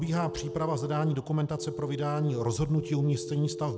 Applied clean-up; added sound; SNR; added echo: none; Telephone; 9 dB; none.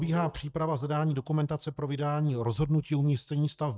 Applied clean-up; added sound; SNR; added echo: neural mask model DeepFilterNet 3.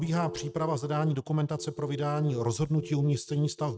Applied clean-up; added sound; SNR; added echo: neural mask model RNNoise.